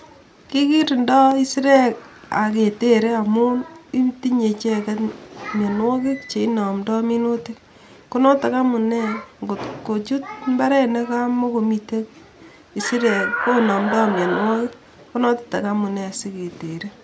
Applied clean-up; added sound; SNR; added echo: none; none; none; none.